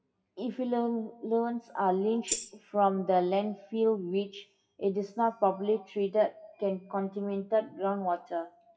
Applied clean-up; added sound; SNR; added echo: classical method WPE with log-MMSE.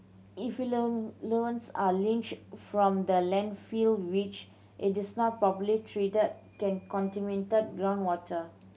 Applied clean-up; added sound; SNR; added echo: none; none; none; none.